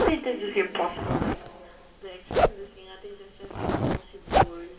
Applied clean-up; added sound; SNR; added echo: none; Zipper (clothing); -5 dB; reverberation time 2.5 s.